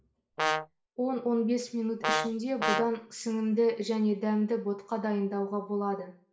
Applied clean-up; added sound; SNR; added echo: none; Brass instrument; 1 dB; reverberation time 0.4 s.